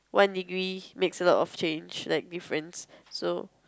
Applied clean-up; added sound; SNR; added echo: none; none; none; none.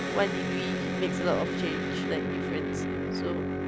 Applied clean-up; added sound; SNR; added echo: none; Electric guitar; -4 dB; none.